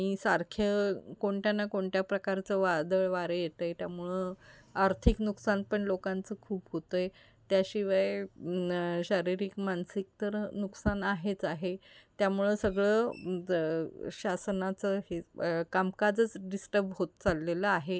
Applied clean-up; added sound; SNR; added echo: none; none; none; none.